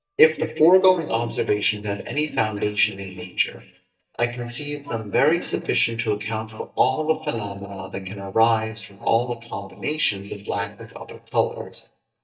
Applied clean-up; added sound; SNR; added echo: neural mask model DeepFilterNet 3.